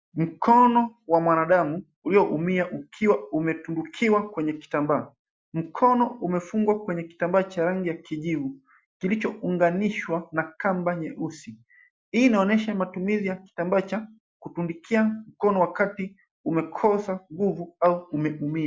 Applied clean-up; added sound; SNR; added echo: none; none; none; none.